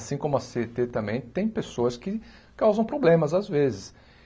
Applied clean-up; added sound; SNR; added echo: none; none; none; none.